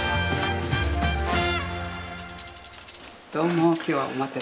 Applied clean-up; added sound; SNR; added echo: none; Tambourine; 16 dB; none.